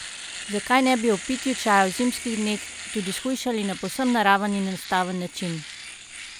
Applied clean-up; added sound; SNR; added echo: none; Domestic sounds, home sounds; 12 dB; none.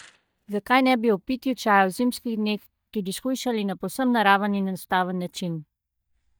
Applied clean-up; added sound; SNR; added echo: neural mask model DeepFilterNet 3.